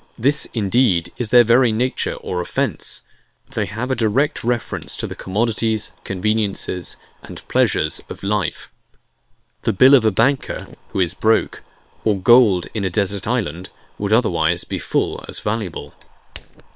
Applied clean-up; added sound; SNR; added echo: neural separator model SepFormer WHAM!.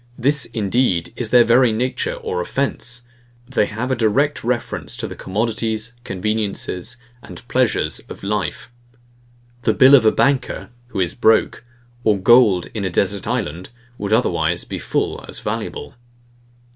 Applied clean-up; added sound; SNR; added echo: none; none; none; none.